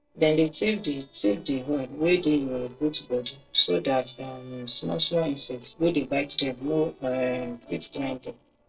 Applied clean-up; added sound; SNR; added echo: neural separator model SepFormer DNS4.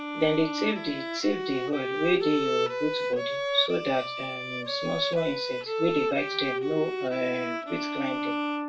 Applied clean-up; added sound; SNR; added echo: none; Bowed string instrument; 2 dB; reverberation time 0.2 s.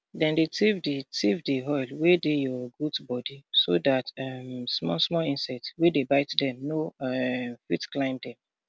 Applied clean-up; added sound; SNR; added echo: none; none; none; none.